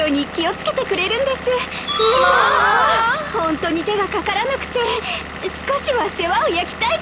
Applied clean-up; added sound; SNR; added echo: none; Engine / Vehicle; 11 dB; none.